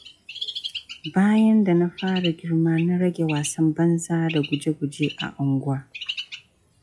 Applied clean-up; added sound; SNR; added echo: classical method log-MMSE.